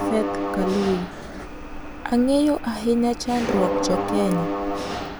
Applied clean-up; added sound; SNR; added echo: none; Mechanisms; 3 dB; none.